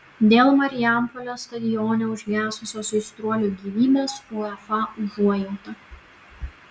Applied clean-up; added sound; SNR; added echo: none; none; none; none.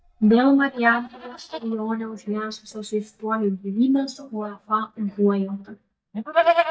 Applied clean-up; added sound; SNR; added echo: neural mask model DeepFilterNet 3.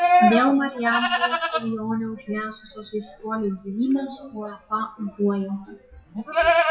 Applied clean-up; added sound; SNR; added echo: classical method WPE with log-MMSE.